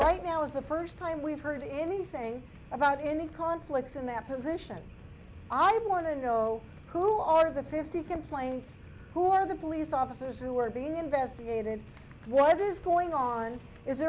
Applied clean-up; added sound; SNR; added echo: none; none; none; none.